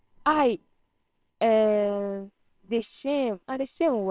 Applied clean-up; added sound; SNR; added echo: neural separator model SepFormer WHAMR!.